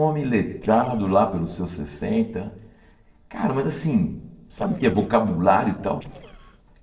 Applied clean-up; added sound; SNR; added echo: neural separator model SepFormer DNS4.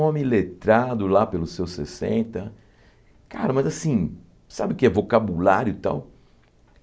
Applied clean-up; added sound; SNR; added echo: none; none; none; none.